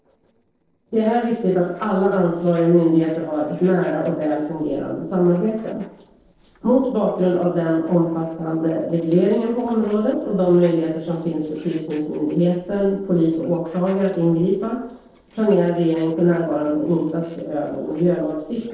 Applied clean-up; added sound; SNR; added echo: neural separator model SepFormer DNS4.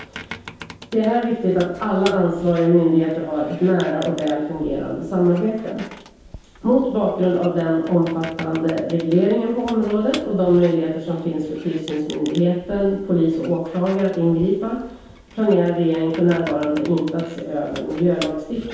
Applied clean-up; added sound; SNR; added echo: none; Squeak; 19 dB; reverberation time 0.8 s.